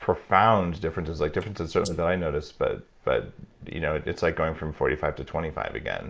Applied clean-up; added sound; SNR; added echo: neural mask model Resemble Enhance denoiser.